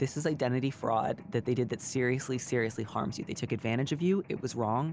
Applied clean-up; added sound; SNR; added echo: none; Mechanisms; 19 dB; none.